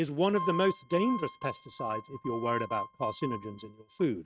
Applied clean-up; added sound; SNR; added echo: neural mask model RNNoise.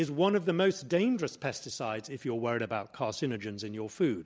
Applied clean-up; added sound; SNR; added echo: none; none; none; none.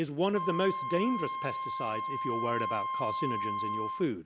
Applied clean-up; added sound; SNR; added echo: none; Wind instrument, woodwind instrument; 2 dB; none.